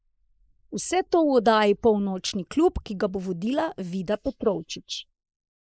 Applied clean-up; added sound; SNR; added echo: neural mask model Resemble Enhance denoiser.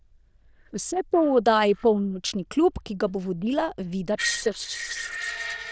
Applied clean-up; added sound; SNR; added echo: neural diffusion model UNIVERSE++.